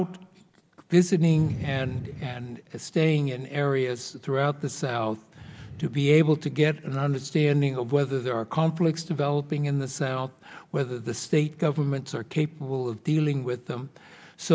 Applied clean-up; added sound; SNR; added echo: none; none; none; none.